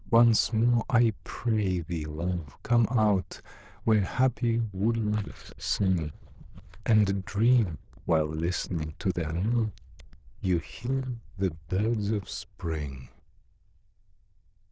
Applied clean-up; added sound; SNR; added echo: neural diffusion model UNIVERSE++.